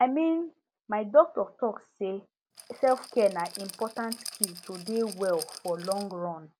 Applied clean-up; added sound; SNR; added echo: none; Rattle; 12 dB; none.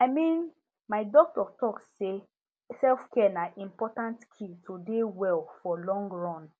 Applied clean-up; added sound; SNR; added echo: none; none; none; none.